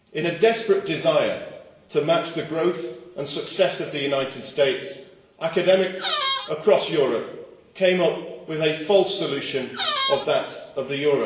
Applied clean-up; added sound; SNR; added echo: none; Squeak; -2 dB; reverberation time 0.9 s.